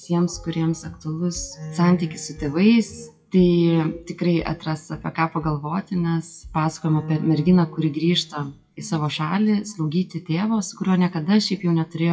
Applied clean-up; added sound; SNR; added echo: classical method WPE with log-MMSE.